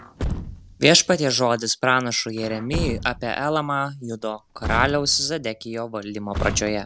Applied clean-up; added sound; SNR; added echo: none; Truck; 9 dB; none.